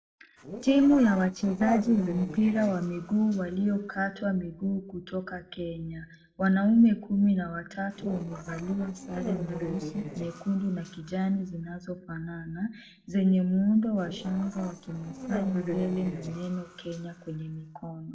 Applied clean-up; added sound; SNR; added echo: neural separator model SepFormer DNS4.